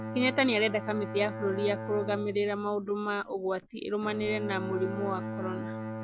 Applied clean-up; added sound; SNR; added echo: none; Bowed string instrument; 8 dB; none.